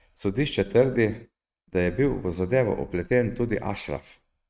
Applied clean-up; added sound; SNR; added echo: neural mask model RNNoise.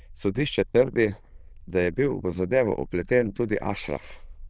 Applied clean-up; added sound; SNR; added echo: neural diffusion model UNIVERSE++.